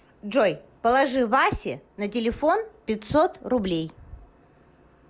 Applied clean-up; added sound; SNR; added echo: none; none; none; none.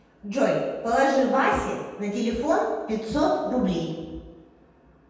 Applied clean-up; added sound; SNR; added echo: none; none; none; reverberation time 1.1 s.